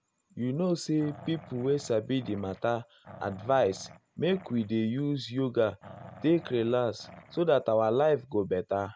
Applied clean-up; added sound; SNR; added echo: none; Growling; 20 dB; none.